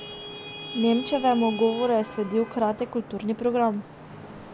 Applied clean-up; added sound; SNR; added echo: none; Traffic noise, roadway noise / Vehicle horn, car horn, honking; 13 dB; none.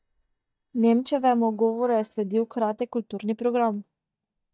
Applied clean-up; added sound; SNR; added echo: neural mask model DeepFilterNet 3.